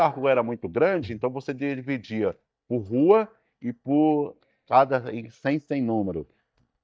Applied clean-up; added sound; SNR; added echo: neural mask model DeepFilterNet 3.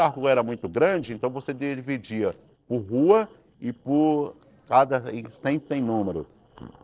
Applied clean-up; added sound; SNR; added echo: neural separator model SepFormer DNS4.